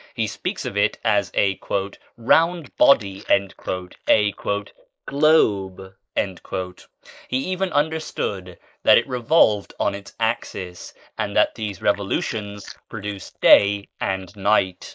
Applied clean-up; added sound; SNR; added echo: neural mask model Resemble Enhance denoiser.